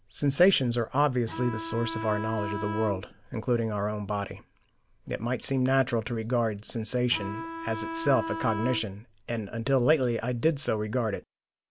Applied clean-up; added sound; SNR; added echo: none; Bowed string instrument; 7 dB; none.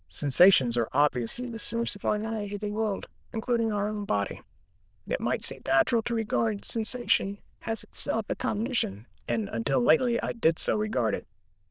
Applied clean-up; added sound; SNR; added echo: neural diffusion model UNIVERSE++.